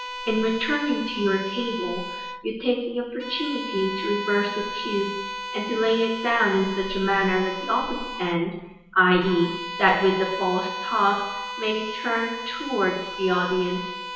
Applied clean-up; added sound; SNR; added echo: none; Bowed string instrument; 9 dB; reverberation time 0.9 s.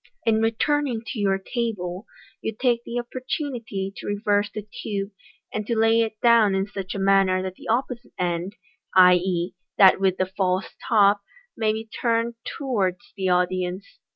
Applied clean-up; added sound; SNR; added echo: none; none; none; none.